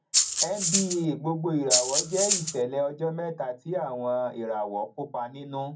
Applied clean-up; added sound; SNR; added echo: none; Rattle (instrument); -4 dB; reverberation time 0.4 s.